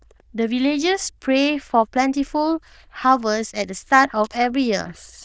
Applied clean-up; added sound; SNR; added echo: neural diffusion model UNIVERSE++.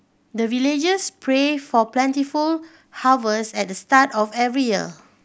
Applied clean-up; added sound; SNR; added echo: none; none; none; none.